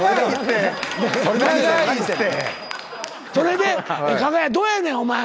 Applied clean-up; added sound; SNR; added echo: none; none; none; none.